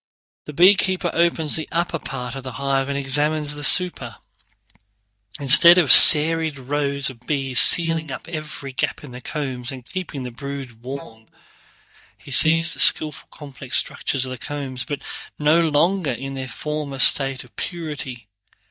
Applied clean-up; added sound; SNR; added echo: neural mask model DeepFilterNet 3.